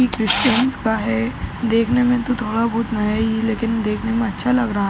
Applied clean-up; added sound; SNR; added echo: none; Camera; 11 dB; none.